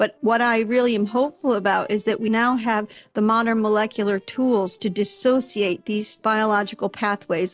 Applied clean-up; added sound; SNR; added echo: neural separator model SepFormer DNS4.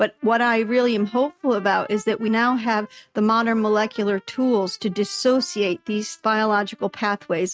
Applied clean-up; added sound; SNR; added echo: neural mask model RNNoise.